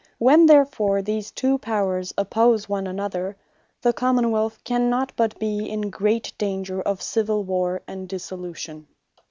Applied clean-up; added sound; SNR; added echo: none; none; none; none.